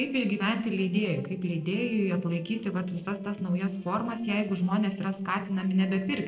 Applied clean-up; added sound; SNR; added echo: neural separator model SepFormer DNS4.